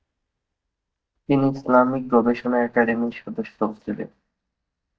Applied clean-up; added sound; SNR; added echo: neural mask model DeepFilterNet 3.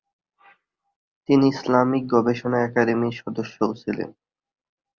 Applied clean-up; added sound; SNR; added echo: none; none; none; none.